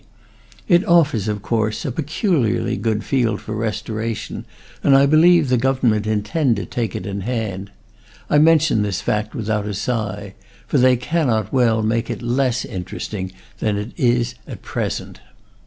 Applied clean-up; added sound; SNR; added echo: none; none; none; none.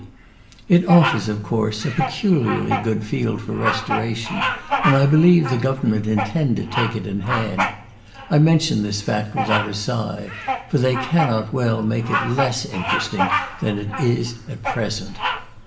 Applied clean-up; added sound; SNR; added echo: none; Bird vocalization, bird call, bird song; 6 dB; reverberation time 2.0 s.